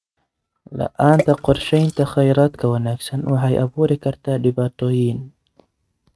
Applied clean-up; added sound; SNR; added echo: neural mask model RNNoise.